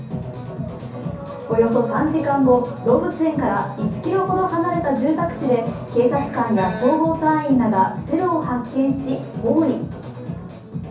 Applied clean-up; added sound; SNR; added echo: none; none; none; reverberation time 0.6 s.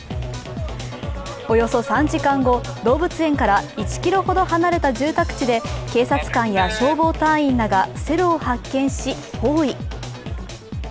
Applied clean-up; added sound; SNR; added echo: none; none; none; none.